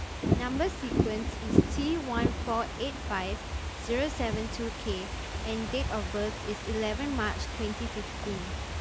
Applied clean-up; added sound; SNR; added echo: none; Fireworks / Ocean; -2 dB; none.